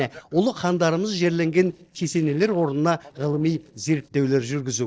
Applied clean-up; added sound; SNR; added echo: neural separator model SepFormer DNS4.